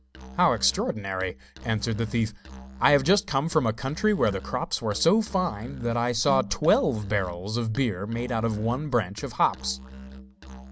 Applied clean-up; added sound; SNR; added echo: none; Musical instrument; 16 dB; none.